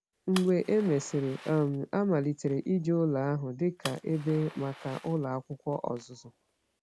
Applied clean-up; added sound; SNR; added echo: none; Fire; 16 dB; none.